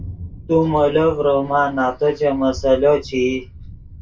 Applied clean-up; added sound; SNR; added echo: none; Thunder; 17 dB; reverberation time 0.2 s.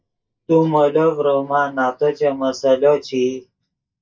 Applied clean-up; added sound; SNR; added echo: neural mask model DeepFilterNet 3.